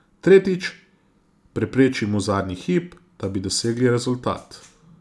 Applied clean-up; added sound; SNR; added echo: none; none; none; none.